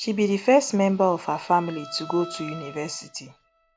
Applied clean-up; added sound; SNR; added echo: none; Bowed string instrument; 20 dB; none.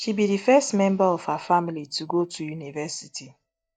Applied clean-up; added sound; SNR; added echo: neural mask model DeepFilterNet 3.